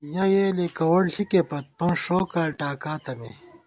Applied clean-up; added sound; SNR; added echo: none; none; none; none.